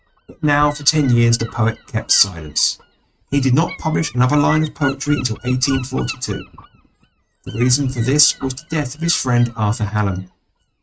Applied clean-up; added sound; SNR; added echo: neural mask model RNNoise.